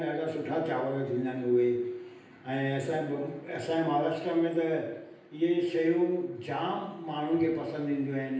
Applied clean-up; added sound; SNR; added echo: none; none; none; reverberation time 0.9 s.